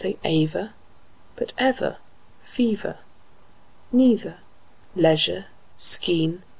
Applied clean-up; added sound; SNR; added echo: none; none; none; none.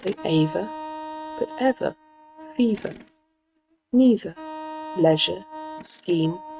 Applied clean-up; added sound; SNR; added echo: neural mask model RNNoise.